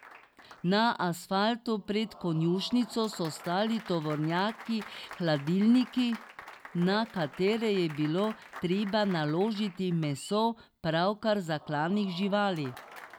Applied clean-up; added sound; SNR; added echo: none; Applause; 19 dB; none.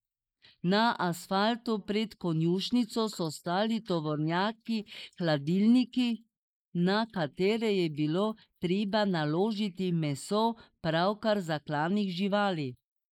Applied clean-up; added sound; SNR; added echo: neural mask model Resemble Enhance denoiser.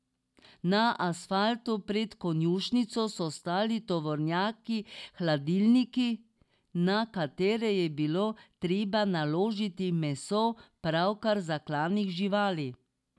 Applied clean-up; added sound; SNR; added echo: none; none; none; none.